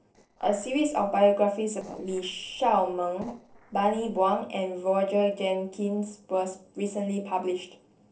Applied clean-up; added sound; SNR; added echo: neural separator model SepFormer DNS4.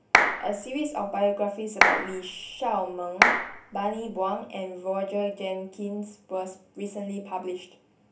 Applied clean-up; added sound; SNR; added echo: none; Clapping; -5 dB; reverberation time 0.3 s.